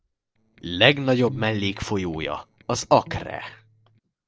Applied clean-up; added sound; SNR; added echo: neural separator model SepFormer DNS4.